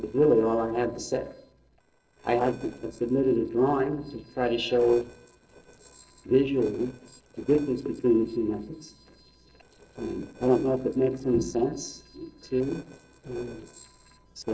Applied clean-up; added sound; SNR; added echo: neural separator model SepFormer DNS4.